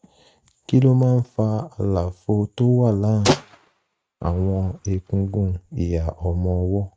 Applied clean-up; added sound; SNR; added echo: neural mask model RNNoise.